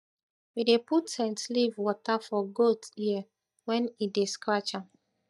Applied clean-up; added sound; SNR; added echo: neural mask model DeepFilterNet 3.